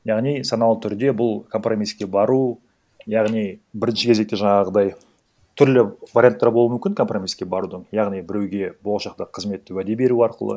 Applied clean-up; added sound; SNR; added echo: none; none; none; none.